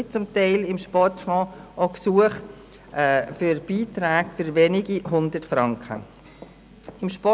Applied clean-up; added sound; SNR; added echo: none; none; none; none.